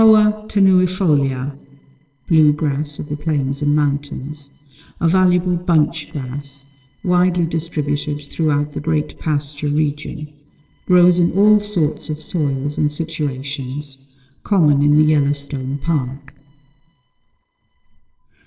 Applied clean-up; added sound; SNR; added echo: neural separator model SepFormer DNS4.